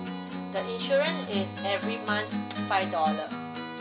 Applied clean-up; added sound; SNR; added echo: none; Acoustic guitar; 2 dB; none.